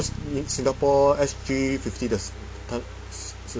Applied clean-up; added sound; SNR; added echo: none; Bass guitar; 11 dB; none.